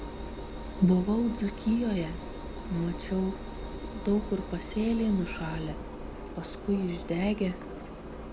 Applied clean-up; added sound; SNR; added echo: none; Engine; 8 dB; none.